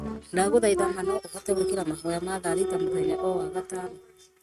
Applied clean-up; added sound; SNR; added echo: neural mask model RNNoise.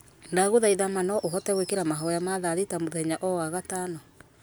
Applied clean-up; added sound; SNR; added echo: none; none; none; none.